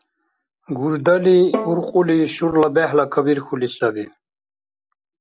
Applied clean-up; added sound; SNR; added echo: none; Bowed string instrument; 11 dB; none.